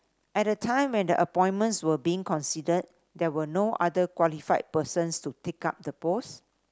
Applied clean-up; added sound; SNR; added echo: none; none; none; none.